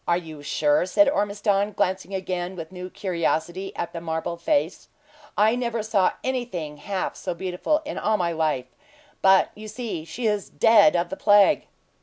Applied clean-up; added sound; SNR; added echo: none; none; none; none.